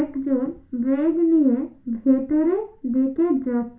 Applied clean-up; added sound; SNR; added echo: none; none; none; reverberation time 0.4 s.